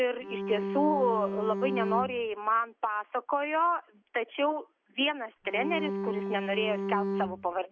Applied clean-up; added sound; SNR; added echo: none; Bowed string instrument; 3 dB; none.